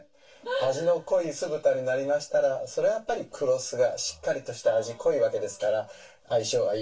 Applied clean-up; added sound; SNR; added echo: none; none; none; reverberation time 0.2 s.